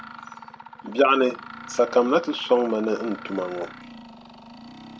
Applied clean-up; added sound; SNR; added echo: none; Mechanisms; 16 dB; none.